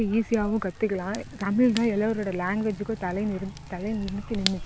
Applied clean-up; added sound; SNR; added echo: none; Fire / Rain; 11 dB; none.